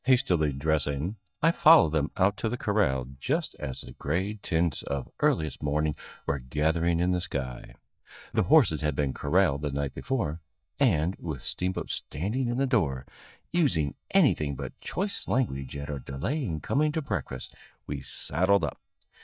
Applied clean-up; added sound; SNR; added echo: neural mask model DeepFilterNet 3.